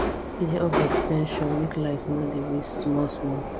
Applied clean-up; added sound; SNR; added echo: none; Subway, metro, underground; 2 dB; none.